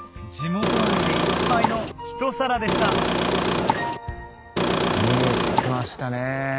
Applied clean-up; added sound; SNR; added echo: none; Engine / Car; -5 dB; none.